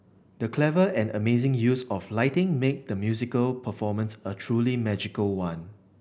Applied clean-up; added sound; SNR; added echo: none; none; none; none.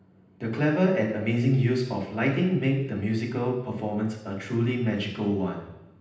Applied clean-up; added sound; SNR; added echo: none; none; none; reverberation time 0.9 s.